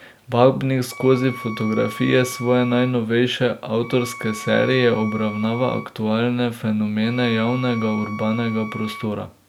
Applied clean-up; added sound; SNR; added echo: none; Wind instrument, woodwind instrument; 15 dB; none.